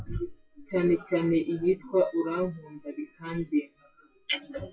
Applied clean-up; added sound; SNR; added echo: classical method WPE with log-MMSE.